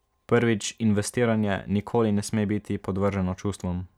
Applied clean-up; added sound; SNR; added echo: none; none; none; none.